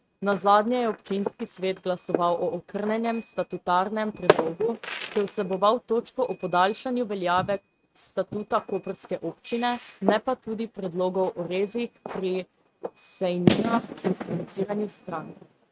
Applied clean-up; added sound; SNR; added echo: neural mask model RNNoise.